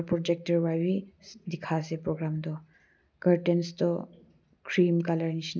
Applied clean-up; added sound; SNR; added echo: none; none; none; none.